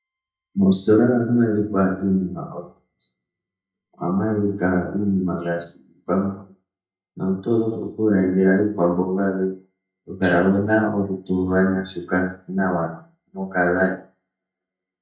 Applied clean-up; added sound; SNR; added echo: neural mask model DeepFilterNet 3.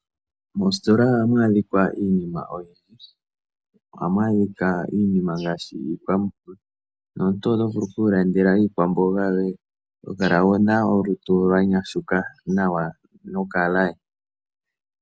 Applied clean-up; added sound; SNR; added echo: none; none; none; none.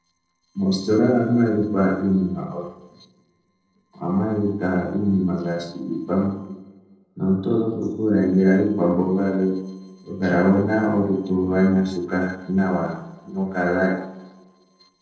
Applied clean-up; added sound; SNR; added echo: neural separator model SepFormer DNS4.